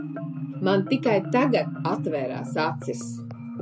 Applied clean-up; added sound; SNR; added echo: none; Marimba, xylophone; 6 dB; none.